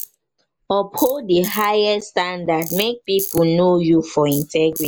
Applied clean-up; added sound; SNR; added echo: neural mask model Resemble Enhance denoiser.